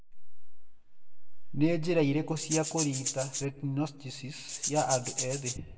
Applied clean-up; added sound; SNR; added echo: none; Rattle (instrument); 4 dB; reverberation time 1.0 s.